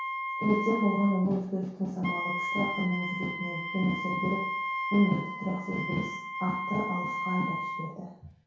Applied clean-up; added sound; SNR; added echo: none; Wind instrument, woodwind instrument; 4 dB; reverberation time 0.6 s.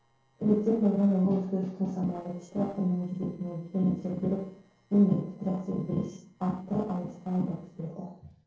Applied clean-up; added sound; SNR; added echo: neural separator model SepFormer DNS4.